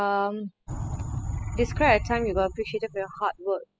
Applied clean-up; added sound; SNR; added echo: classical method spectral subtraction.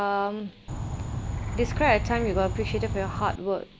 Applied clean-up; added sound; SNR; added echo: none; Insect; 2 dB; none.